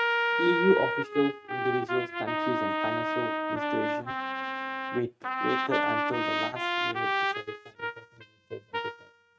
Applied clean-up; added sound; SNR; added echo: neural mask model RNNoise.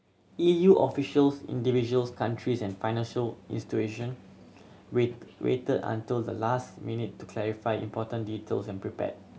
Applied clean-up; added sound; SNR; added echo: none; none; none; none.